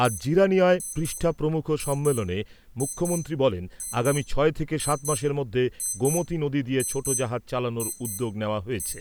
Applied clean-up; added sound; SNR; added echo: none; Alarm; 11 dB; none.